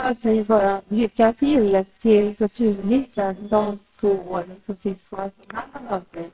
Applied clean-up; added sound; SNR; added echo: neural separator model SepFormer WHAMR!.